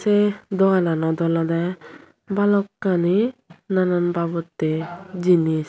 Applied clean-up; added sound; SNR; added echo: none; none; none; none.